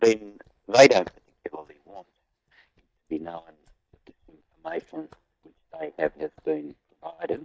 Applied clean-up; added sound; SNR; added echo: neural mask model DeepFilterNet 3.